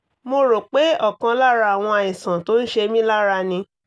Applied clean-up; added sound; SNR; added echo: none; none; none; none.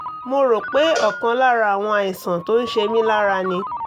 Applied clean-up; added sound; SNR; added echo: none; Cowbell + Ringtone; 10 dB; none.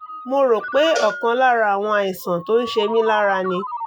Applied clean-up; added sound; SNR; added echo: classical method Wiener filter.